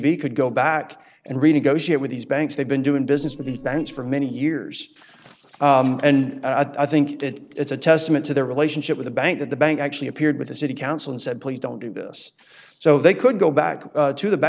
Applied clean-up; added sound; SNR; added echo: neural separator model SepFormer DNS4.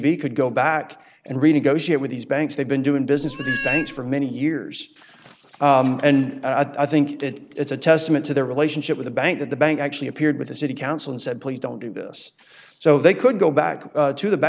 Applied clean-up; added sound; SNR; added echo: none; Meow; 7 dB; none.